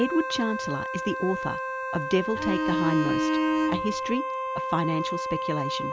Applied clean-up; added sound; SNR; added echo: none; Wind instrument, woodwind instrument + Bowed string instrument; -1 dB; none.